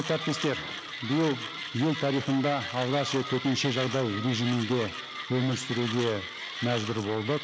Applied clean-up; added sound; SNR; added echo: none; Mechanisms; 8 dB; none.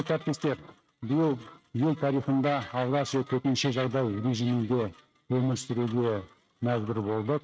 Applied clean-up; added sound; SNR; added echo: neural mask model RNNoise.